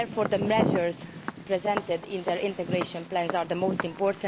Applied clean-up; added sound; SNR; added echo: none; Walk, footsteps; 5 dB; none.